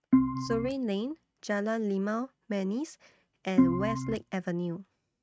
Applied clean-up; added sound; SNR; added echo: neural mask model RNNoise.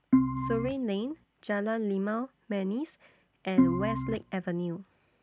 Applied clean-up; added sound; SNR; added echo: none; Organ; -4 dB; none.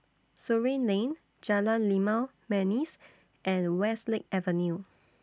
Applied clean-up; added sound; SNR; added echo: none; none; none; none.